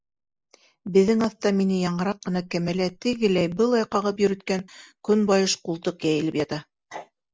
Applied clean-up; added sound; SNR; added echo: neural mask model Resemble Enhance denoiser.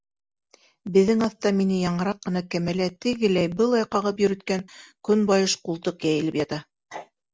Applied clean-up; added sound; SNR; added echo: none; none; none; none.